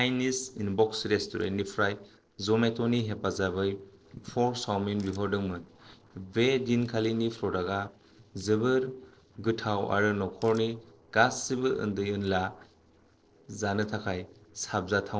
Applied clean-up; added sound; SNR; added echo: neural separator model SepFormer DNS4.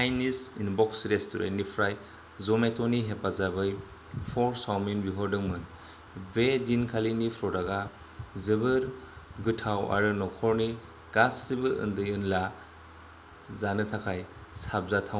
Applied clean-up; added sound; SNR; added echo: none; none; none; none.